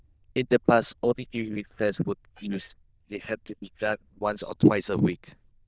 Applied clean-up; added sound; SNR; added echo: neural diffusion model UNIVERSE++.